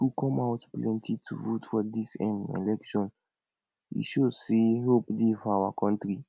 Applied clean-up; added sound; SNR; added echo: none; none; none; none.